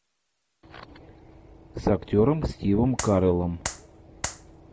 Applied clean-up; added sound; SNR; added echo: none; Clapping; 9 dB; none.